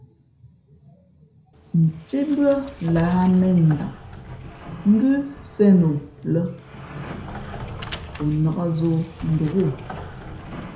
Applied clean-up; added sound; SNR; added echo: none; Sliding door; 15 dB; reverberation time 0.5 s.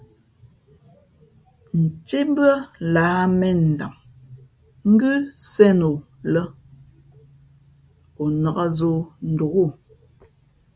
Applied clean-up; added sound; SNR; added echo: none; none; none; none.